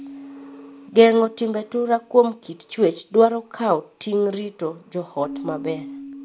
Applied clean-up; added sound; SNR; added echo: none; Keyboard (musical); 18 dB; none.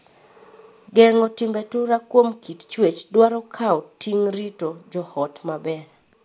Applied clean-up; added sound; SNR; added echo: none; none; none; none.